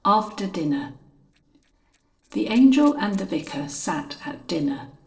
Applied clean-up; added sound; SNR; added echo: neural separator model SepFormer DNS4.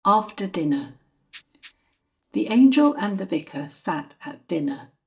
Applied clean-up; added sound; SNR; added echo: neural mask model DeepFilterNet 3.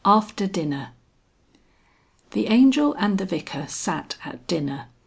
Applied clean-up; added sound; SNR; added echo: none; none; none; none.